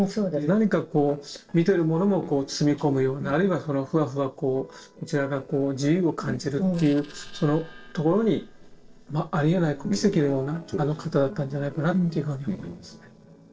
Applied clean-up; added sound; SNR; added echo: neural separator model SepFormer DNS4.